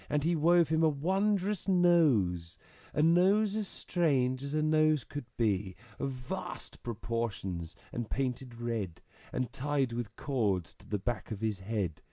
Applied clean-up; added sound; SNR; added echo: none; none; none; none.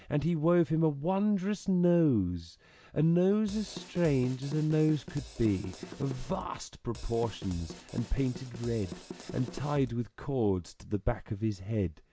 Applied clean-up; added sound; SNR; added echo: none; Drum kit; 14 dB; none.